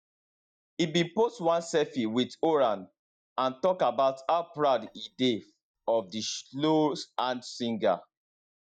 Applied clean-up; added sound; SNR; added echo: neural mask model DeepFilterNet 3.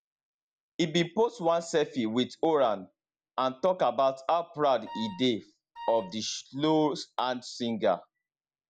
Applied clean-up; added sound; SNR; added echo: none; Wind instrument, woodwind instrument; 15 dB; none.